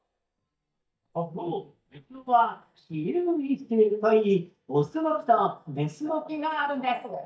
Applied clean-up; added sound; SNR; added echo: neural mask model DeepFilterNet 3.